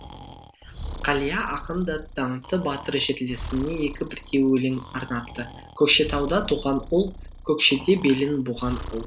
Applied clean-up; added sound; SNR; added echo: none; Breathing; 13 dB; none.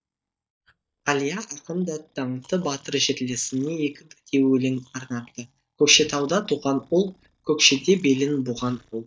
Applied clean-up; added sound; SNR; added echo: neural mask model DeepFilterNet 3.